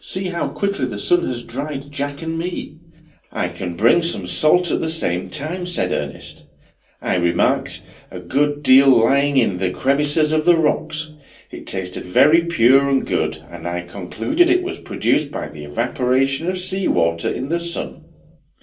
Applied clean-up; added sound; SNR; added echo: none; none; none; reverberation time 0.3 s.